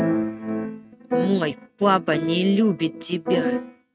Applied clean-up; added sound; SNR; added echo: neural mask model RNNoise.